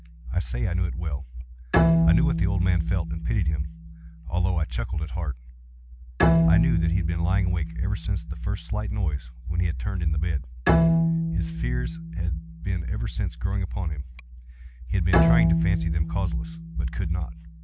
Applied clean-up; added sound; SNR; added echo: none; Bowed string instrument; 2 dB; none.